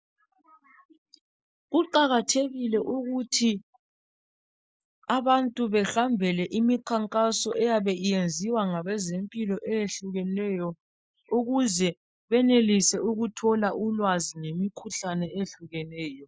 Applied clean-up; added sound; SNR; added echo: neural mask model Resemble Enhance denoiser.